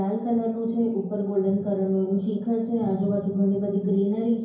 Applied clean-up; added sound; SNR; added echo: none; none; none; reverberation time 0.9 s.